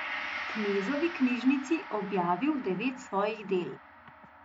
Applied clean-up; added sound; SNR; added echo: none; Gong; 10 dB; none.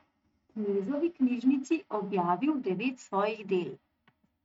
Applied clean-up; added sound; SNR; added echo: neural mask model RNNoise.